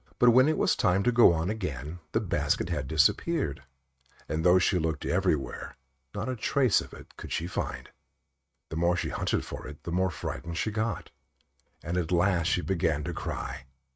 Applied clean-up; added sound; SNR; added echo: neural mask model RNNoise.